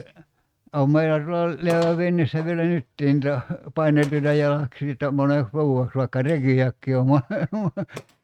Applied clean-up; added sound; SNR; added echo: neural mask model RNNoise.